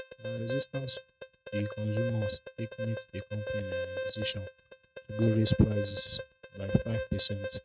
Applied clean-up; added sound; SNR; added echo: neural mask model RNNoise.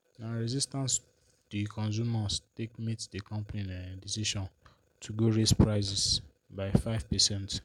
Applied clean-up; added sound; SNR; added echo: none; none; none; none.